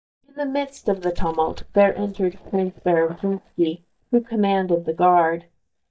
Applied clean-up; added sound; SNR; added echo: neural mask model DeepFilterNet 3.